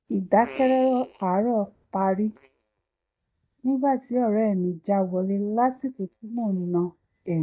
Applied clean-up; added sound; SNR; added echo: neural mask model DeepFilterNet 3.